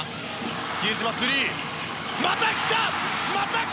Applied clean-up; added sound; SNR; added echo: none; Water tap, faucet; 7 dB; none.